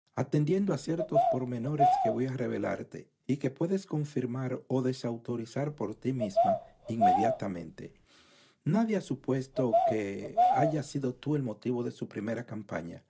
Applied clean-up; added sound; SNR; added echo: none; Bird vocalization, bird call, bird song; -2 dB; none.